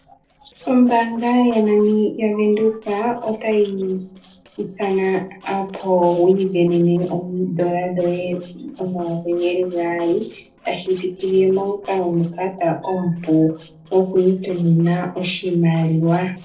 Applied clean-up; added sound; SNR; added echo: neural separator model SepFormer DNS4.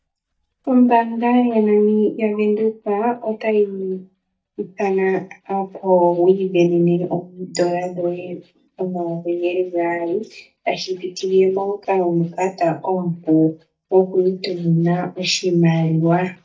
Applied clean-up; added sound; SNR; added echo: neural mask model DeepFilterNet 3.